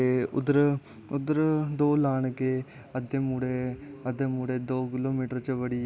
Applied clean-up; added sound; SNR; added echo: none; none; none; none.